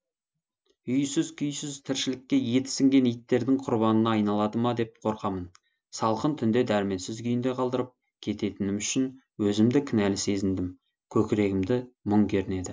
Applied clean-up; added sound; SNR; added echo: none; none; none; none.